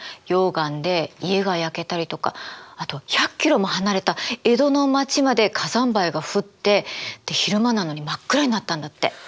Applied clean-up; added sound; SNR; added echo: none; none; none; none.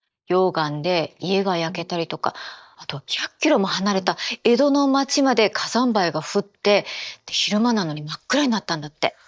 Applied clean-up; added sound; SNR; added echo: neural mask model DeepFilterNet 3.